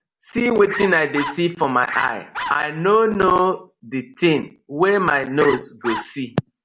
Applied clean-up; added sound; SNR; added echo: none; Bark; 10 dB; none.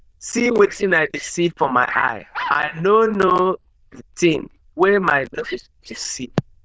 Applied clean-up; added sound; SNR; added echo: neural diffusion model UNIVERSE++.